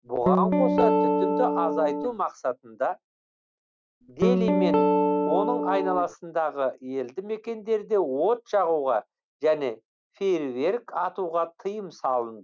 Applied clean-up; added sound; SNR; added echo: none; Guitar; -4 dB; none.